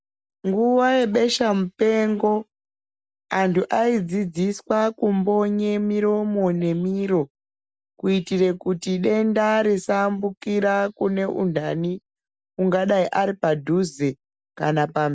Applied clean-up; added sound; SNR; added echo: none; none; none; none.